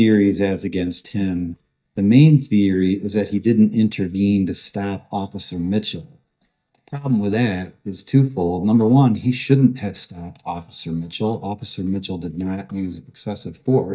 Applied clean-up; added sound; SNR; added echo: neural mask model DeepFilterNet 3.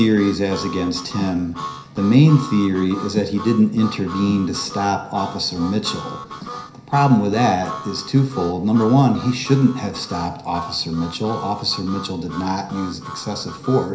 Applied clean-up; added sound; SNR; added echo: none; Harmonica; 15 dB; reverberation time 0.5 s.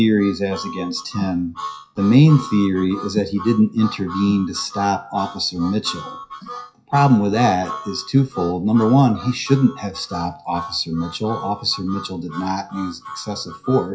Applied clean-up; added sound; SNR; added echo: classical method WPE with log-MMSE.